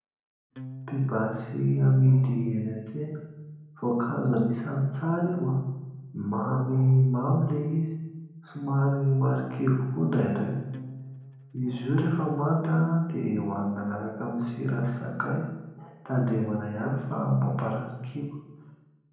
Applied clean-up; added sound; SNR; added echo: none; Acoustic guitar; 20 dB; reverberation time 0.9 s.